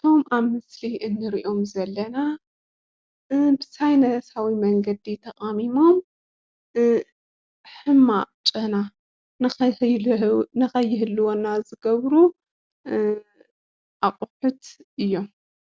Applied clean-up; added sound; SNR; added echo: none; none; none; none.